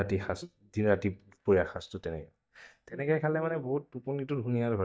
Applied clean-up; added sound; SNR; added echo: neural mask model DeepFilterNet 3.